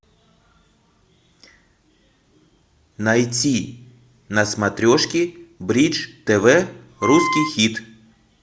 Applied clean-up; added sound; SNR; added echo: none; Wind instrument, woodwind instrument; 2 dB; none.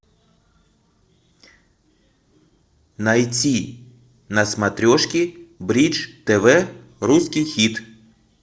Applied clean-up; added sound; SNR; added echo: neural separator model SepFormer DNS4.